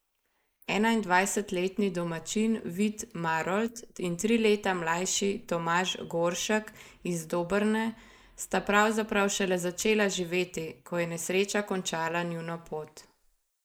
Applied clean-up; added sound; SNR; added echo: neural mask model Resemble Enhance denoiser.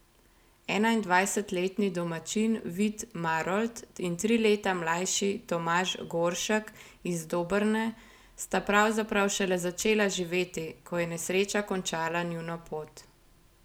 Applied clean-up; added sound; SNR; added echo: none; none; none; none.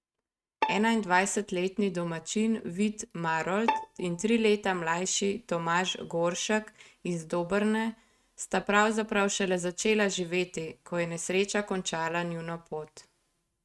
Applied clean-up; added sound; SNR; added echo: neural mask model RNNoise.